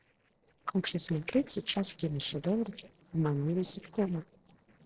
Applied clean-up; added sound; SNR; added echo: neural separator model SepFormer DNS4.